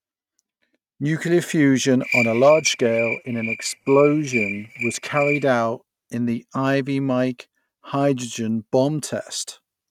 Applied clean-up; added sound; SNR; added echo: neural mask model RNNoise.